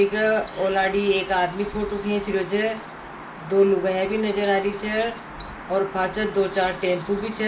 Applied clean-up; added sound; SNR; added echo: none; Chirp, tweet; 15 dB; reverberation time 0.3 s.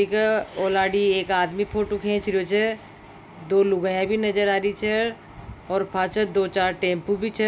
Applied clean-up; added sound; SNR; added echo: none; none; none; none.